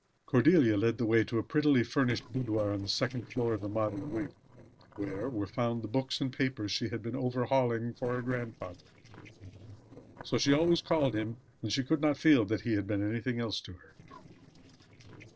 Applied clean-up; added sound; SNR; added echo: neural separator model SepFormer DNS4.